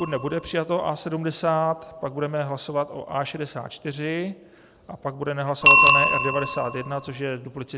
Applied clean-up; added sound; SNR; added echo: none; Bicycle bell; -1 dB; none.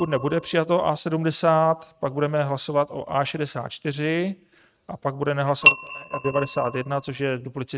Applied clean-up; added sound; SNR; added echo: neural mask model RNNoise.